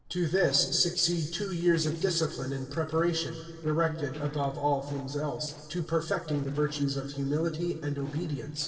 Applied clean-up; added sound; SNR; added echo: neural separator model SepFormer DNS4.